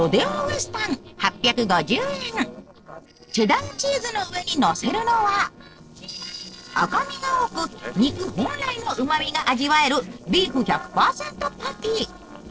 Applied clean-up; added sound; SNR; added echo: neural separator model SepFormer DNS4.